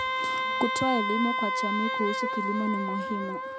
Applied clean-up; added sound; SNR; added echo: none; Wind instrument, woodwind instrument; -1 dB; none.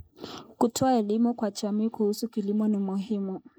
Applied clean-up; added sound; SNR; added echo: neural mask model Resemble Enhance denoiser.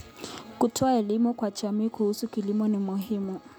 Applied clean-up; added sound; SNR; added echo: none; none; none; none.